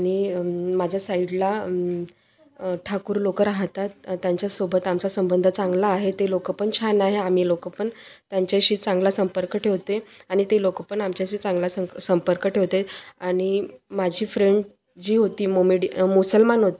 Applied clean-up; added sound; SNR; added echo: none; none; none; none.